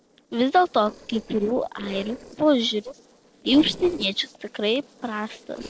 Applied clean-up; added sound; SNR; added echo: neural separator model SepFormer DNS4.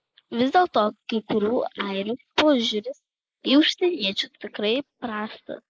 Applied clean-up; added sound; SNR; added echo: neural mask model Resemble Enhance denoiser.